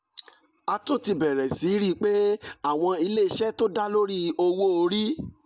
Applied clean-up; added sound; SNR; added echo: none; none; none; none.